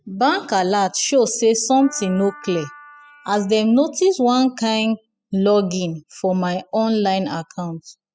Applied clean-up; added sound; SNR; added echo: classical method spectral subtraction.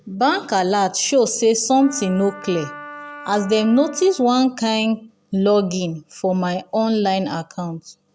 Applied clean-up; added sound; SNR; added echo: none; Wind instrument, woodwind instrument; 18 dB; none.